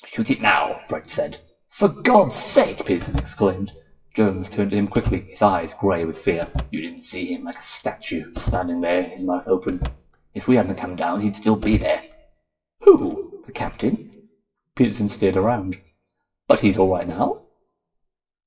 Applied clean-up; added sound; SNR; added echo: classical method WPE with log-MMSE.